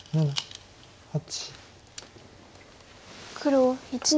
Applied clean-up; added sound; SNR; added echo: none; none; none; none.